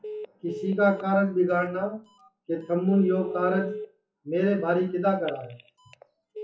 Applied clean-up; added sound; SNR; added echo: classical method WPE with log-MMSE.